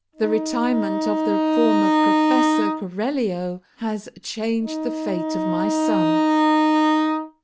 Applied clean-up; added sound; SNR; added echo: none; Wind instrument, woodwind instrument; -5 dB; none.